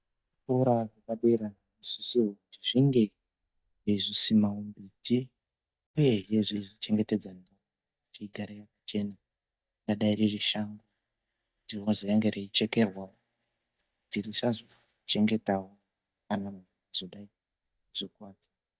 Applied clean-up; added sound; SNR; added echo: neural mask model DeepFilterNet 3.